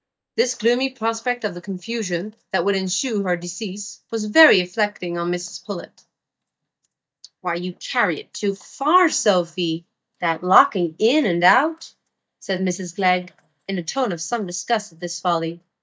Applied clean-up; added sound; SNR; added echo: neural mask model DeepFilterNet 3.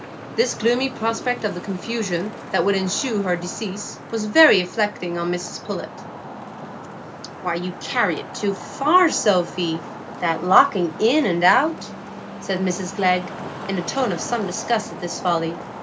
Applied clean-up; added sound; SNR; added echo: none; Traffic noise, roadway noise; 12 dB; none.